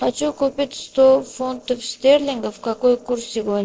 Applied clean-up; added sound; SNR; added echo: neural separator model SepFormer DNS4.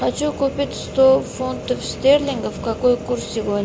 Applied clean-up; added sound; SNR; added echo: none; none; none; none.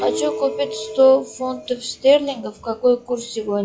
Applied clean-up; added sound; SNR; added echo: classical method log-MMSE.